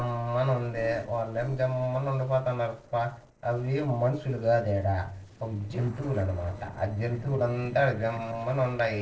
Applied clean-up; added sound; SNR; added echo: neural separator model SepFormer DNS4.